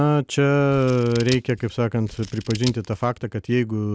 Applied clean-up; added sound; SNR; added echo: none; Scissors; 17 dB; none.